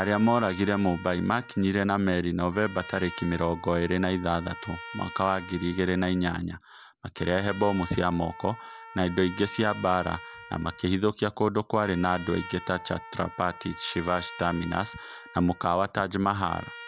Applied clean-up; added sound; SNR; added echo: none; Trumpet; 16 dB; none.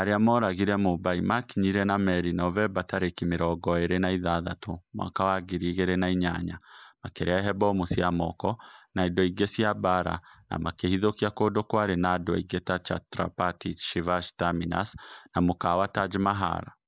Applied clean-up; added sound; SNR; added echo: neural mask model Resemble Enhance denoiser.